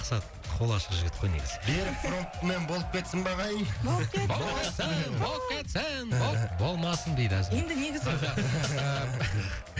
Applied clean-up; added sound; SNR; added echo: none; Gunshot, gunfire + Applause / Crowd / Cheering; 15 dB; none.